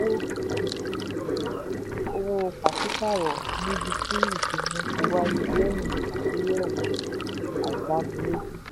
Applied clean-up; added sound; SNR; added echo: none; Sink (filling or washing); -3 dB; none.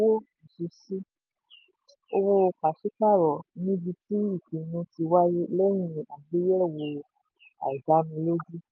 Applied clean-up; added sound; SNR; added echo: none; none; none; none.